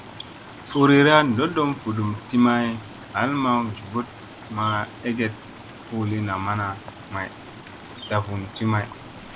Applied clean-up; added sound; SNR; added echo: none; Stream; 17 dB; none.